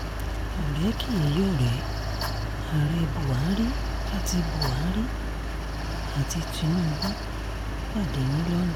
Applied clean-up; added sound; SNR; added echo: none; Mechanical fan; 1 dB; none.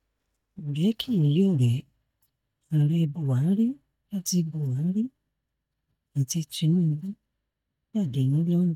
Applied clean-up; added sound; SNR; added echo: neural mask model DeepFilterNet 3.